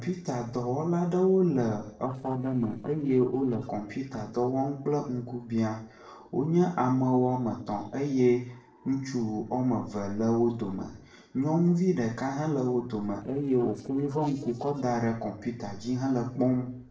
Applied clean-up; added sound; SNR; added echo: neural separator model SepFormer DNS4.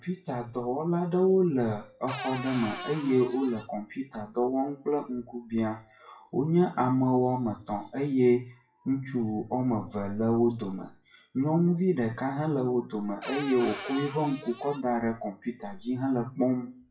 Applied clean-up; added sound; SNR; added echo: classical method WPE with log-MMSE.